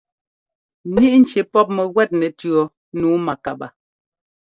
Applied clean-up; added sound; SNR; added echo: neural separator model SepFormer DNS4.